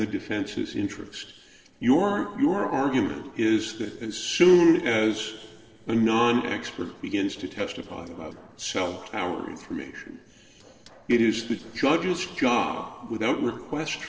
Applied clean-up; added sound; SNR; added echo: neural separator model SepFormer DNS4.